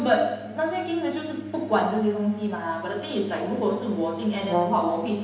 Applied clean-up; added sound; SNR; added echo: none; Brass instrument; 2 dB; reverberation time 0.9 s.